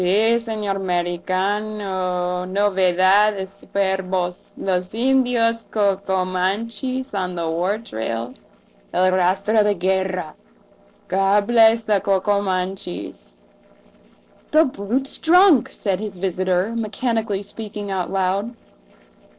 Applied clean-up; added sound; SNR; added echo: neural separator model SepFormer DNS4.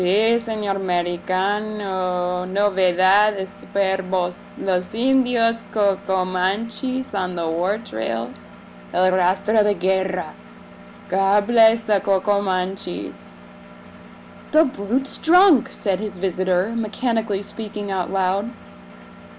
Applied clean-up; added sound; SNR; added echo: none; Engine; 19 dB; none.